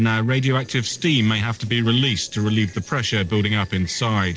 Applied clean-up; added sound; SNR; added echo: neural separator model SepFormer DNS4.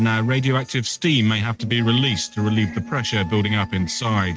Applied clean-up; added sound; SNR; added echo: neural mask model RNNoise.